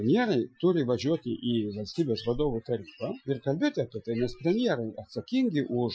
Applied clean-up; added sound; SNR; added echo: classical method Wiener filter.